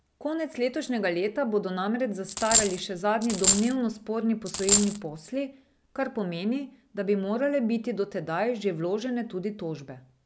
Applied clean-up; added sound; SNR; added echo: none; Coin (dropping); -2 dB; none.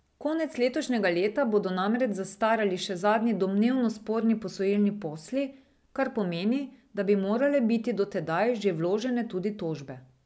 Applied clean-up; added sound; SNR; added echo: none; none; none; none.